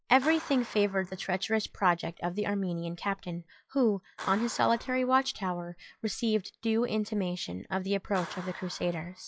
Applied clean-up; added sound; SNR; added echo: classical method log-MMSE.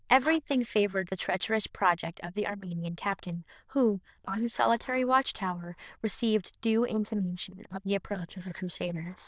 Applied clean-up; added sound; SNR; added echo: neural diffusion model UNIVERSE++.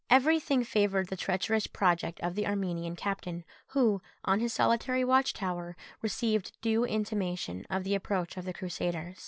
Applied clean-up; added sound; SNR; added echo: none; none; none; none.